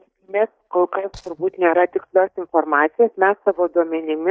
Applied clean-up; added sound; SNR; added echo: neural mask model DeepFilterNet 3.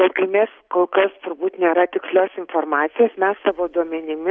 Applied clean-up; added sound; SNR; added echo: none; none; none; none.